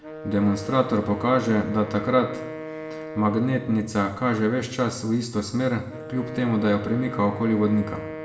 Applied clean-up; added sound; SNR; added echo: none; Wind instrument, woodwind instrument; 13 dB; reverberation time 0.8 s.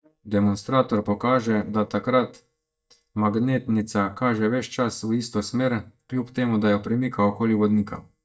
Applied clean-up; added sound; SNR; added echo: neural mask model DeepFilterNet 3.